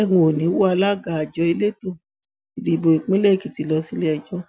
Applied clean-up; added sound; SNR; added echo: none; none; none; none.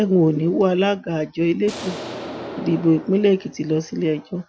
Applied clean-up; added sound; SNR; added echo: none; Explosion; 13 dB; none.